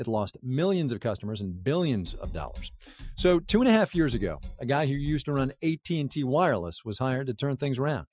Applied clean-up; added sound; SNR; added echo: classical method Wiener filter.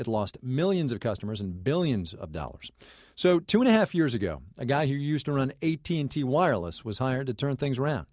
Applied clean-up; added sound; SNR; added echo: none; none; none; none.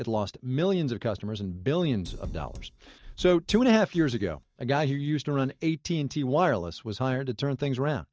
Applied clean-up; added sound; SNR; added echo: neural mask model DeepFilterNet 3.